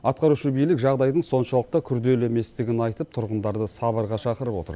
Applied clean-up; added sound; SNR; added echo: none; none; none; none.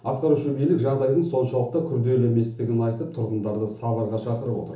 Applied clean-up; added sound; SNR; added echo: none; none; none; reverberation time 0.8 s.